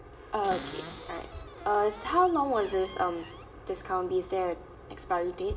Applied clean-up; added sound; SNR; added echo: none; Cupboard open or close; 15 dB; reverberation time 2.2 s.